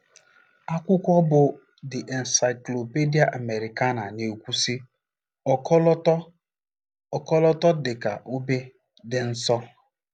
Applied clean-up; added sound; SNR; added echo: none; none; none; none.